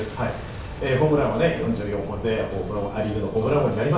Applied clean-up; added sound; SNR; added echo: none; Boom; 12 dB; reverberation time 0.6 s.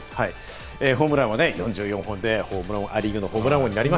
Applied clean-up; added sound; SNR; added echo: none; none; none; none.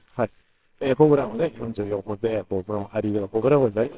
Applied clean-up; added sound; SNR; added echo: neural separator model SepFormer WHAMR!.